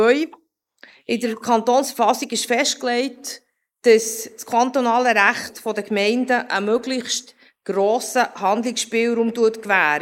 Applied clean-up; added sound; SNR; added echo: neural mask model Resemble Enhance denoiser.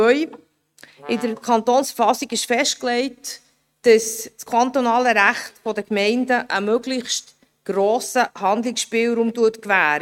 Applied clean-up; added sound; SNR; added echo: neural mask model RNNoise.